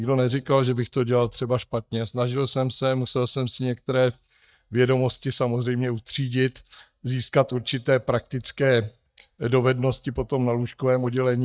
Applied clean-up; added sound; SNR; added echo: neural mask model DeepFilterNet 3.